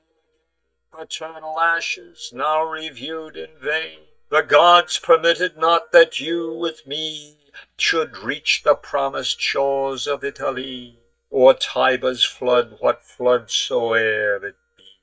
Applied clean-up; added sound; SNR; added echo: neural mask model DeepFilterNet 3.